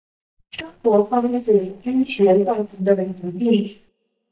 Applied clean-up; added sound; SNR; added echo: neural mask model DeepFilterNet 3.